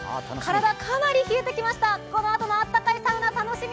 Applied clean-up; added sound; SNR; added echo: none; none; none; none.